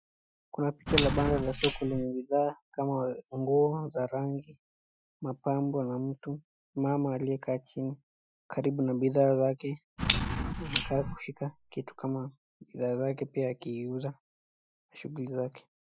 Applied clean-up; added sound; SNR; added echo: classical method Wiener filter.